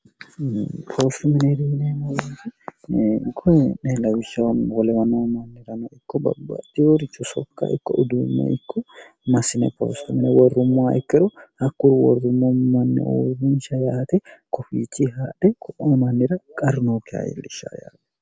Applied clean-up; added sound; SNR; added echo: none; none; none; none.